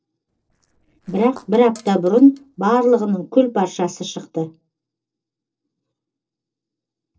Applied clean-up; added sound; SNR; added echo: neural separator model SepFormer DNS4.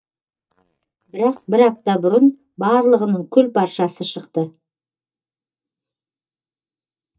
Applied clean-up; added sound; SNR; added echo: neural mask model DeepFilterNet 3.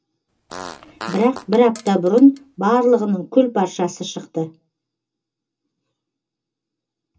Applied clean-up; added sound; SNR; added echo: none; Fart; 16 dB; reverberation time 0.2 s.